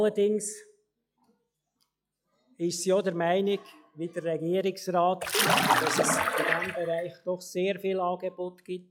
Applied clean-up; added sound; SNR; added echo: classical method log-MMSE.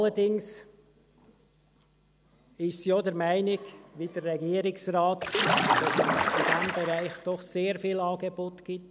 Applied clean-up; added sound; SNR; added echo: none; Splash, splatter; -3 dB; none.